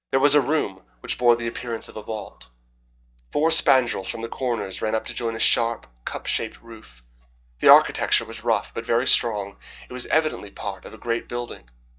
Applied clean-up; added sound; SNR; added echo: neural mask model DeepFilterNet 3.